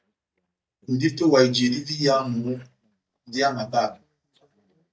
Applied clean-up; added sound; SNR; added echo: neural mask model DeepFilterNet 3.